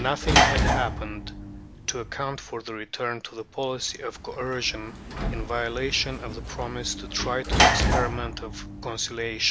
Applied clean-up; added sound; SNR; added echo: none; Sliding door / Slam; -3 dB; none.